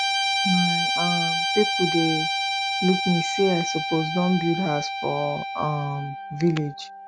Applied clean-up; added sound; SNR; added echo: none; Guitar; 1 dB; none.